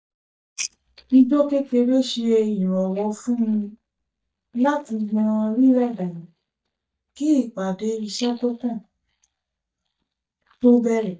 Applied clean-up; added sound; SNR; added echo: neural mask model DeepFilterNet 3.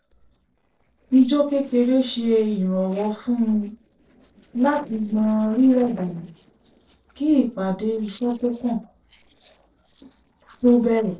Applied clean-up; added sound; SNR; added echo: neural separator model SepFormer DNS4.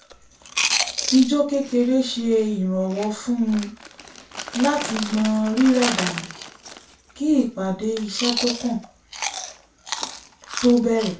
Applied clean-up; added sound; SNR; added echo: none; Chewing, mastication; 8 dB; reverberation time 0.3 s.